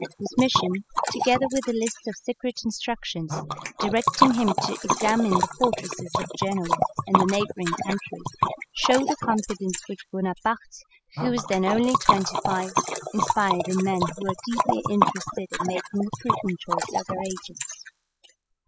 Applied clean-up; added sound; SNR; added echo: classical method spectral subtraction.